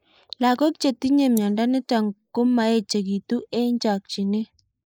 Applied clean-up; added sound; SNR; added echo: neural mask model Resemble Enhance denoiser.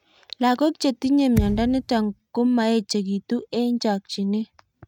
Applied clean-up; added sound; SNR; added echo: neural mask model RNNoise.